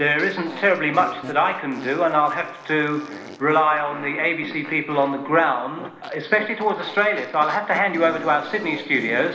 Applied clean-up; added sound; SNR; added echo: none; Fart; 16 dB; reverberation time 1.0 s.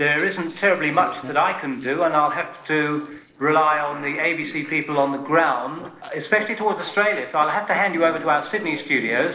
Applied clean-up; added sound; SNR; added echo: neural separator model SepFormer DNS4.